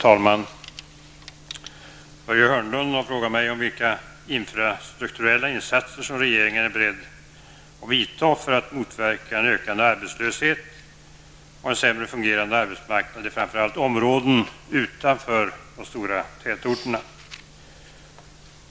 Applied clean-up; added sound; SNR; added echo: none; none; none; none.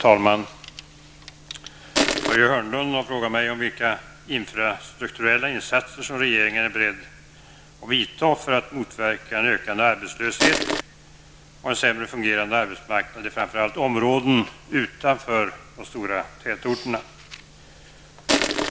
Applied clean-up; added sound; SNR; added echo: none; Crushing; -3 dB; none.